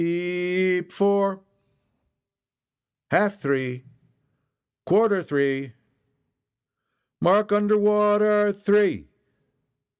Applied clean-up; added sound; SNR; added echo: none; none; none; none.